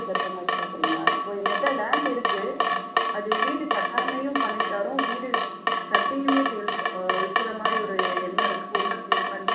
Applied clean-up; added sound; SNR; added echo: none; Drip / Water tap, faucet; -5 dB; reverberation time 0.5 s.